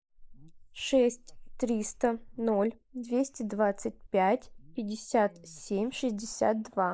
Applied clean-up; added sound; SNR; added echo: neural mask model Resemble Enhance denoiser.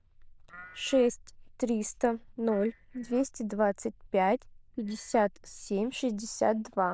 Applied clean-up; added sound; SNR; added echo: neural diffusion model UNIVERSE++.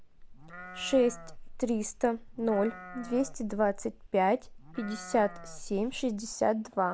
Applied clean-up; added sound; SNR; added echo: none; Livestock, farm animals, working animals; 14 dB; none.